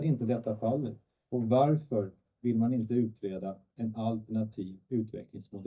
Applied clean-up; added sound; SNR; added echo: neural mask model DeepFilterNet 3.